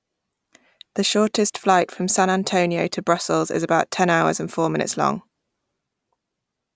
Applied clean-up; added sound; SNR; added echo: none; none; none; none.